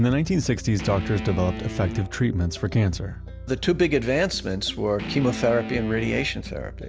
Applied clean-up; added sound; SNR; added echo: none; Guitar; 10 dB; none.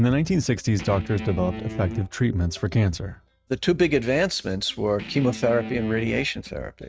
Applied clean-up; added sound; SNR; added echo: neural mask model RNNoise.